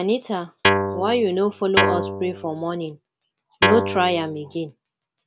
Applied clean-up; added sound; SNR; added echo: none; Guitar; -1 dB; none.